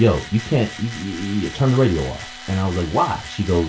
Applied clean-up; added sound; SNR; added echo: none; Tools; 16 dB; reverberation time 0.3 s.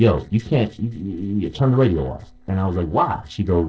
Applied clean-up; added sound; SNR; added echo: neural separator model SepFormer DNS4.